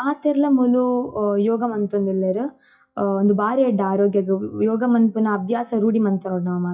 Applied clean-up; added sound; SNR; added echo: classical method WPE with log-MMSE.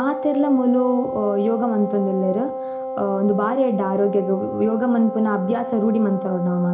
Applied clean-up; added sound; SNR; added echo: none; Wind instrument, woodwind instrument; 8 dB; reverberation time 0.4 s.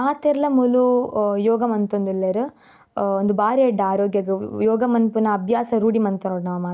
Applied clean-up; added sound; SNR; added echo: none; none; none; none.